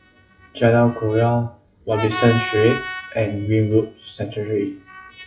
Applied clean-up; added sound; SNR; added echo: classical method WPE with log-MMSE.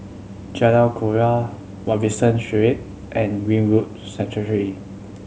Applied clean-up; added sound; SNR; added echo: none; none; none; none.